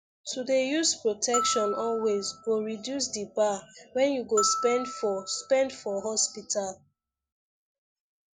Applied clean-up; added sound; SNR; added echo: none; Glockenspiel; 8 dB; none.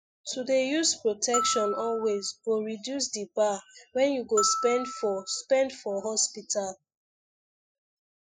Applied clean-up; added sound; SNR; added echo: classical method spectral subtraction.